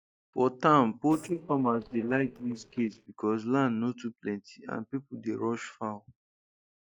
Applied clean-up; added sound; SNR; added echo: neural mask model DeepFilterNet 3.